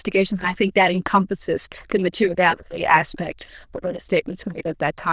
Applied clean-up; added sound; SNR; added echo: neural diffusion model UNIVERSE++.